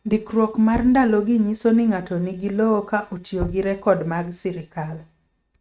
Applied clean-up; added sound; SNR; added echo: neural mask model RNNoise.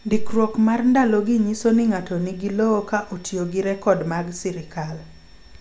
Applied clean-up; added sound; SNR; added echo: none; none; none; none.